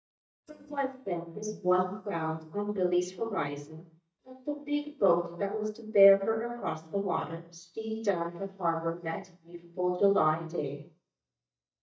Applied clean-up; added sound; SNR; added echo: neural mask model DeepFilterNet 3.